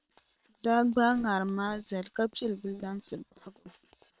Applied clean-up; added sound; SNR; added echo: neural separator model SepFormer WHAM!.